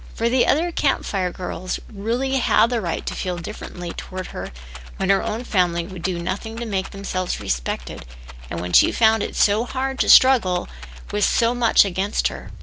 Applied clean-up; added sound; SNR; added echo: none; Rattle; 19 dB; none.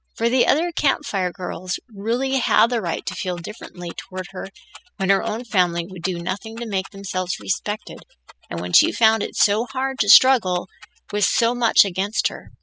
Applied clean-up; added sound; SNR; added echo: classical method spectral subtraction.